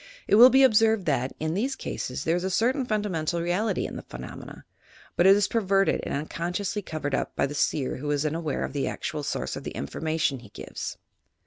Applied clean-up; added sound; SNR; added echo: none; none; none; none.